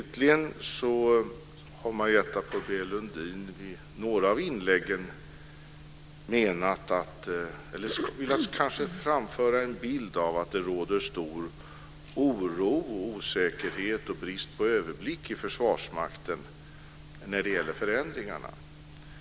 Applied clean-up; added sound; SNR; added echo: none; none; none; none.